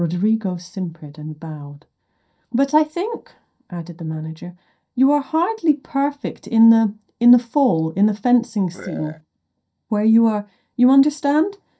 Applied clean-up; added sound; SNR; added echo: neural mask model DeepFilterNet 3.